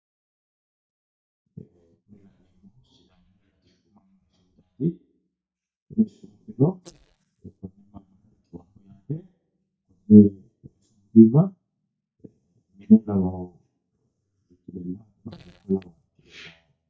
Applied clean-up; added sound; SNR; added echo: neural mask model DeepFilterNet 3.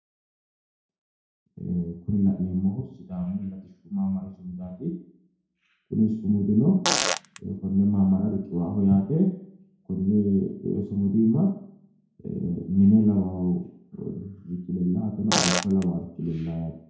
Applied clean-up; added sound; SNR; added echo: none; Fart; 1 dB; reverberation time 0.5 s.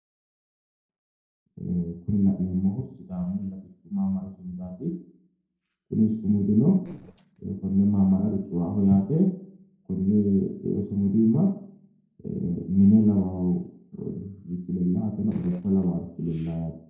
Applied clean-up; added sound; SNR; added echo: neural separator model SepFormer DNS4.